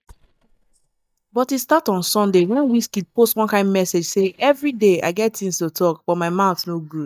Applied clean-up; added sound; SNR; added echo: neural mask model DeepFilterNet 3.